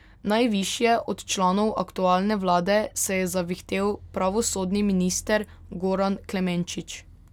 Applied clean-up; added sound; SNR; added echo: none; none; none; none.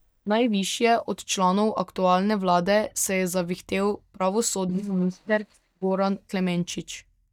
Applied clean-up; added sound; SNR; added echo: neural mask model DeepFilterNet 3.